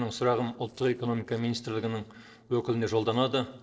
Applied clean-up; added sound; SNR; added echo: neural separator model SepFormer DNS4.